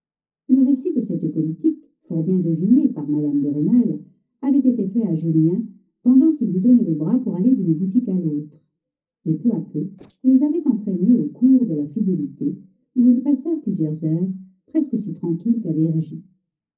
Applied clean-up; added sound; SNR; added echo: neural separator model SepFormer DNS4.